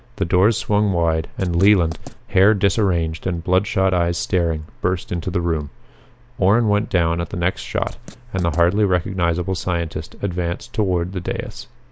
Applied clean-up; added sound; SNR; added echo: none; Writing; 20 dB; none.